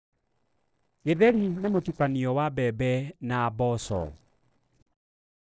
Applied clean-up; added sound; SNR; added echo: neural separator model SepFormer DNS4.